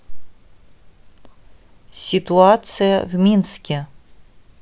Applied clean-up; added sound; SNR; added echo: none; none; none; none.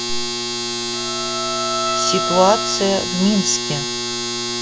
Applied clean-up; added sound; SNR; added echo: none; Domestic sounds, home sounds + Bowed string instrument; 0 dB; none.